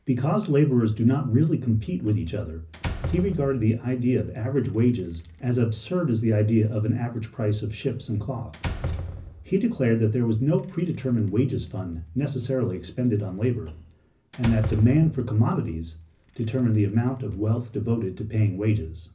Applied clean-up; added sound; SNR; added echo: none; Slam; 15 dB; reverberation time 0.4 s.